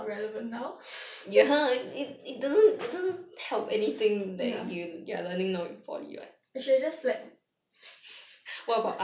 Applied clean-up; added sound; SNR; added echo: none; none; none; none.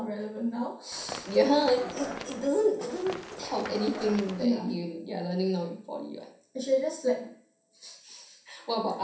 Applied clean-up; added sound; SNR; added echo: none; Run; 10 dB; reverberation time 0.5 s.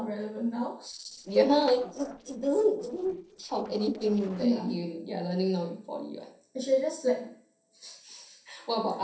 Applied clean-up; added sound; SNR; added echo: neural separator model SepFormer DNS4.